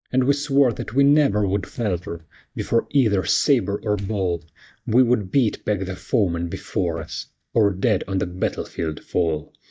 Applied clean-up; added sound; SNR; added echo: neural mask model DeepFilterNet 3.